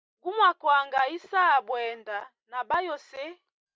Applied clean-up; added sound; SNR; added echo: none; none; none; none.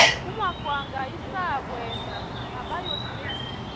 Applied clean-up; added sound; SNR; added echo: none; Sneeze; -5 dB; none.